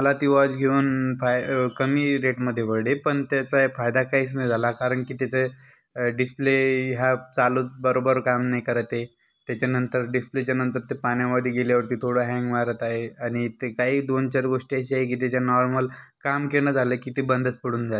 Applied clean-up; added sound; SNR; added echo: none; none; none; none.